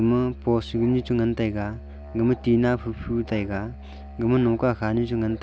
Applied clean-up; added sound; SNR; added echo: none; Musical instrument; 15 dB; none.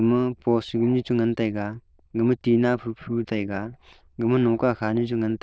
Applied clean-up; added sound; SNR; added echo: neural diffusion model UNIVERSE++.